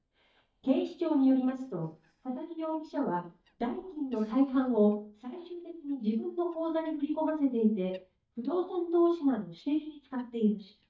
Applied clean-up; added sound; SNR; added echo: neural mask model DeepFilterNet 3.